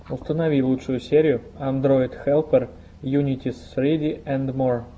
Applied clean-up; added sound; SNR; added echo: none; none; none; none.